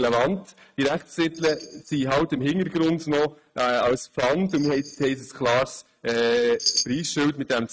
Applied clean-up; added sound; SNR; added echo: neural mask model RNNoise.